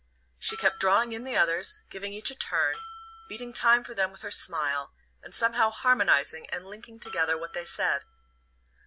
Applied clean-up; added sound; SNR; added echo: none; Bell; 18 dB; none.